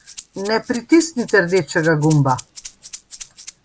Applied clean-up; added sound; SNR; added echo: none; Rattle (instrument); 19 dB; none.